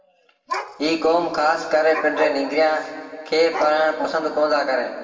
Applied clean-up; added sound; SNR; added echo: none; Dog; 13 dB; reverberation time 2.0 s.